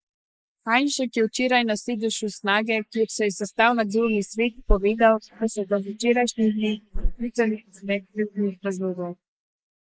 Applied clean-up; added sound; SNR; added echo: neural mask model Resemble Enhance denoiser.